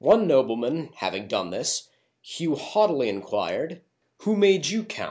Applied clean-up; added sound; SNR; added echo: none; none; none; none.